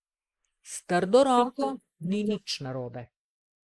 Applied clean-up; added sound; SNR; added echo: neural mask model Resemble Enhance denoiser.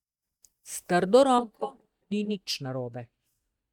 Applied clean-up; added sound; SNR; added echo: neural mask model DeepFilterNet 3.